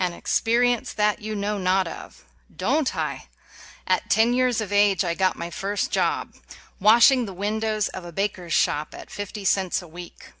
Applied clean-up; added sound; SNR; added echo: none; none; none; none.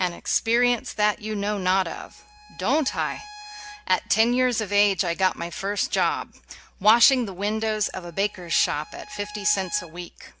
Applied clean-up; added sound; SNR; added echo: none; Bowed string instrument; 20 dB; none.